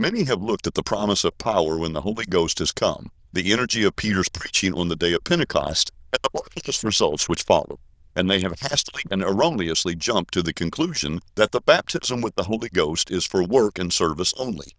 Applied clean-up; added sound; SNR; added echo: neural diffusion model UNIVERSE++.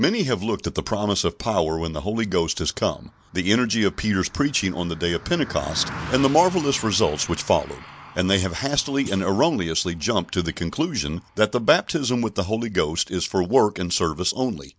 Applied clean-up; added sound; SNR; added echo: none; Thump, thud + Car passing by; 19 dB; none.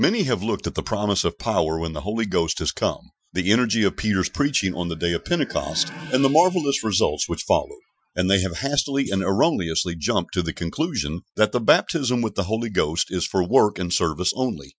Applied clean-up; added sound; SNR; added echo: classical method Wiener filter.